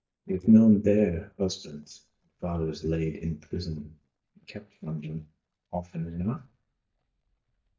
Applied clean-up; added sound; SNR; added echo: neural mask model DeepFilterNet 3.